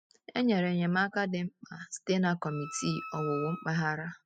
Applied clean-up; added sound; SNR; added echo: classical method spectral subtraction.